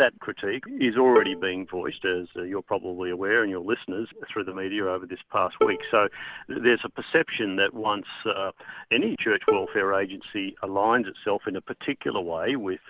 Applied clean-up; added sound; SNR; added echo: none; Bowed string instrument; 5 dB; none.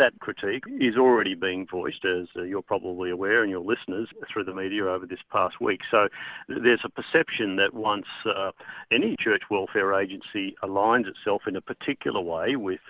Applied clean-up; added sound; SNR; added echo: none; none; none; none.